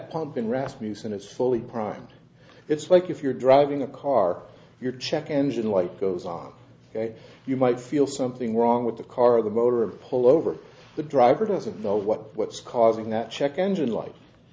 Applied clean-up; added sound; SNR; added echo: none; none; none; none.